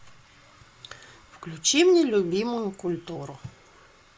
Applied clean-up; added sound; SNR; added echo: none; none; none; none.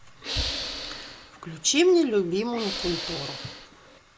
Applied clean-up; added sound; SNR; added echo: none; Hiss / Breathing; 8 dB; none.